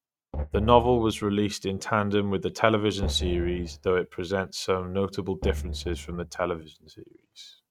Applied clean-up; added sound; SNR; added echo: neural mask model RNNoise.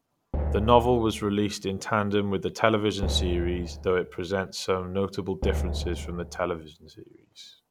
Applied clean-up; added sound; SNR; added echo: none; Drum; 5 dB; none.